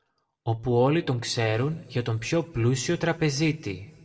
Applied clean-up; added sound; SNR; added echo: none; none; none; reverberation time 1.3 s.